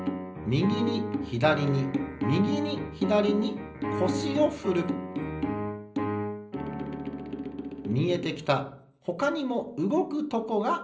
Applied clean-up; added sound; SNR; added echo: none; Piano; 20 dB; reverberation time 0.5 s.